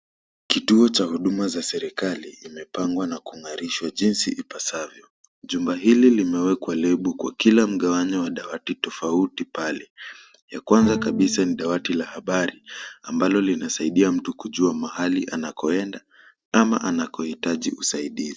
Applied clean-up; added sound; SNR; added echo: none; Bowed string instrument; 8 dB; none.